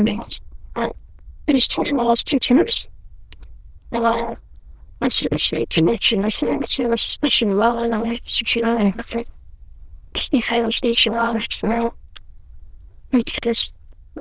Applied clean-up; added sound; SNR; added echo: neural diffusion model UNIVERSE++.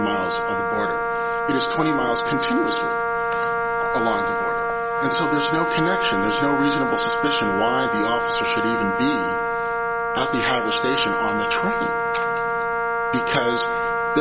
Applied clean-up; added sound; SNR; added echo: none; Wind instrument, woodwind instrument; -3 dB; none.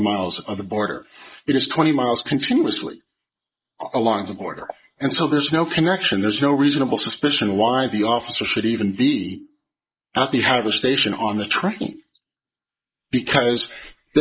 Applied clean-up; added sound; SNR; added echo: neural mask model Resemble Enhance denoiser.